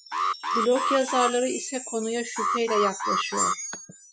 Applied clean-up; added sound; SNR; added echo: classical method Wiener filter.